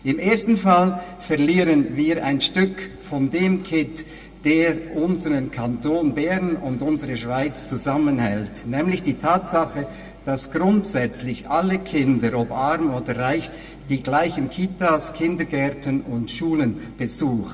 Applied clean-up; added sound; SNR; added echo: none; none; none; reverberation time 1.1 s.